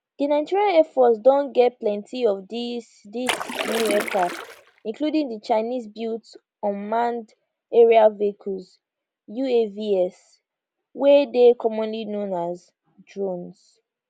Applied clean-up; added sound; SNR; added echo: none; Splash, splatter; 6 dB; none.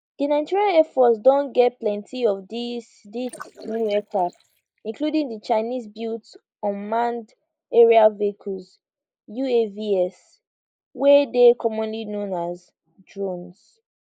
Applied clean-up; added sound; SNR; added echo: neural mask model Resemble Enhance denoiser.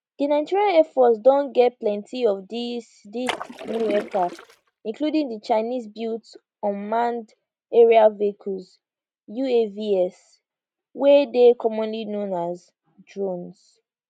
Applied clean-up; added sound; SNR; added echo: neural mask model RNNoise.